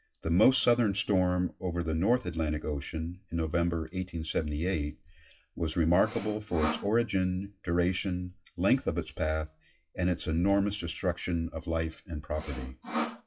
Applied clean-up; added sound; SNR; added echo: classical method WPE with log-MMSE.